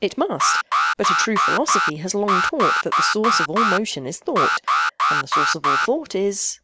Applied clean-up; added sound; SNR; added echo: none; Alarm; -5 dB; none.